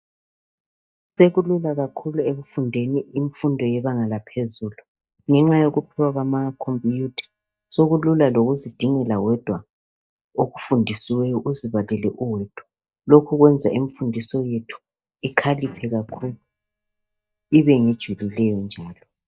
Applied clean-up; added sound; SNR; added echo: neural mask model DeepFilterNet 3.